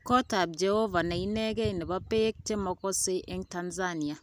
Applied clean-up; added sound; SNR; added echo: none; none; none; none.